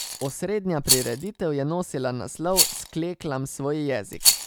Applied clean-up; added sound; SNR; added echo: none; Rattle; 0 dB; none.